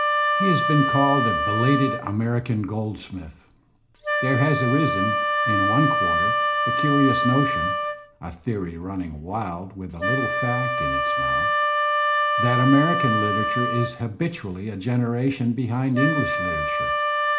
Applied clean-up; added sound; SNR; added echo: none; Wind instrument, woodwind instrument; 0 dB; reverberation time 0.4 s.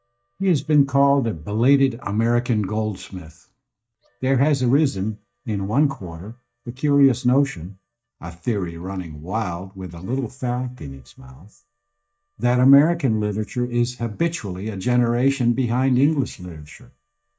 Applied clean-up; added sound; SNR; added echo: neural mask model DeepFilterNet 3.